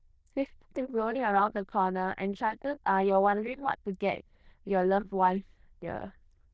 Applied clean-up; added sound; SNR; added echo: neural diffusion model UNIVERSE++.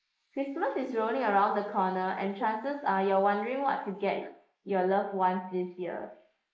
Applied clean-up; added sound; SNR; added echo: neural mask model Resemble Enhance denoiser.